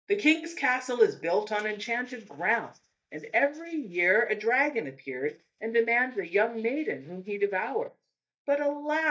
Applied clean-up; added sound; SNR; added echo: neural mask model DeepFilterNet 3.